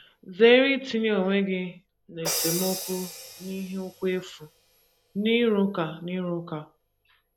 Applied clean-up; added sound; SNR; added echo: none; Crash cymbal; 12 dB; none.